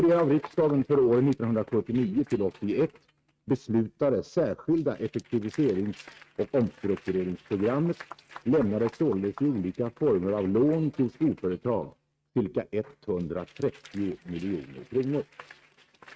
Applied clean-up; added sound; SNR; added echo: neural mask model RNNoise.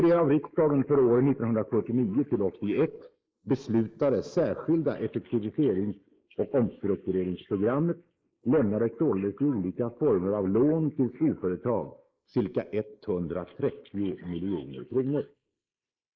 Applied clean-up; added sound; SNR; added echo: neural mask model Resemble Enhance denoiser.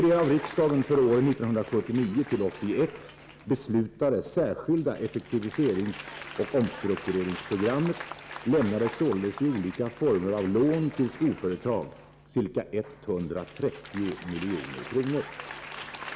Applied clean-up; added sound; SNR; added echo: none; Applause / Crowd; 15 dB; none.